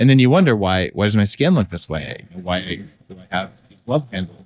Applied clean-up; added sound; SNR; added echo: neural mask model DeepFilterNet 3.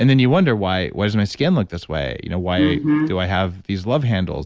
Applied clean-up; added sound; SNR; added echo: none; none; none; none.